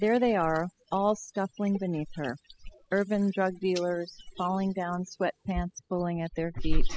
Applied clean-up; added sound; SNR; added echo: classical method spectral subtraction.